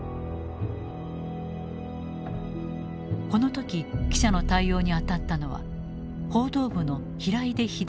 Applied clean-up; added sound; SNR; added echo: none; none; none; none.